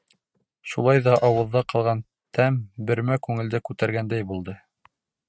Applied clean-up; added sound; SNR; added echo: neural mask model RNNoise.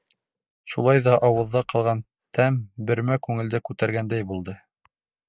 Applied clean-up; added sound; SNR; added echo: neural mask model DeepFilterNet 3.